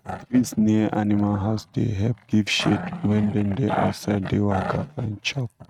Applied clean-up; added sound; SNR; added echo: neural mask model RNNoise.